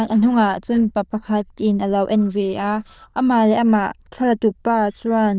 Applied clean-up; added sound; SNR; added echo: neural diffusion model UNIVERSE++.